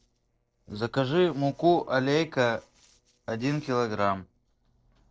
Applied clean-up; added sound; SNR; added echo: neural separator model SepFormer DNS4.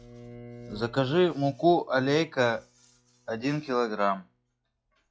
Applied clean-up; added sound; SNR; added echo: classical method log-MMSE.